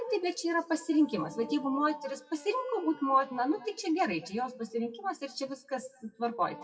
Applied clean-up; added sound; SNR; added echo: classical method WPE with log-MMSE.